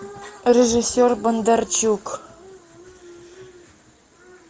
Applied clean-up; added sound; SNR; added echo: none; none; none; none.